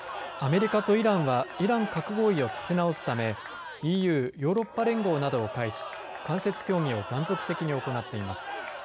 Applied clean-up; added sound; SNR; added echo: none; Crowd / Cheering; 10 dB; none.